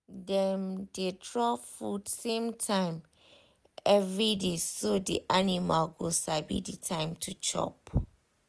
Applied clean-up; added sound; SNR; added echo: none; none; none; none.